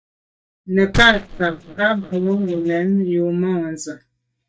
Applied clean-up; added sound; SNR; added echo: neural mask model DeepFilterNet 3.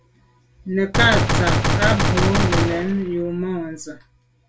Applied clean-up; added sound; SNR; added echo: none; Gunshot, gunfire; -3 dB; reverberation time 0.2 s.